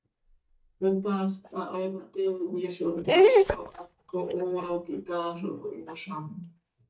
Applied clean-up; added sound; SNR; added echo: neural mask model DeepFilterNet 3.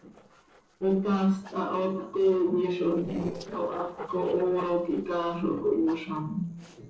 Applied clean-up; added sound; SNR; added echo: neural separator model SepFormer DNS4.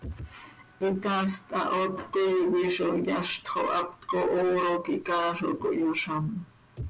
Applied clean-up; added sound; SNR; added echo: none; none; none; none.